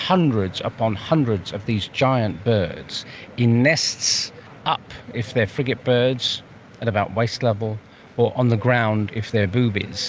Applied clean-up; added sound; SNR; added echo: none; none; none; none.